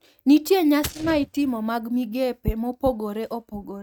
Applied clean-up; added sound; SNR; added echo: neural mask model RNNoise.